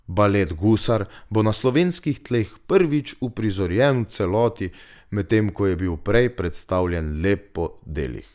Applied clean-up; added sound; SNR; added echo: none; none; none; none.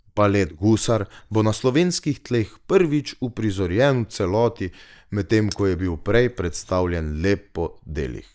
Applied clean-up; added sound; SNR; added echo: neural mask model DeepFilterNet 3.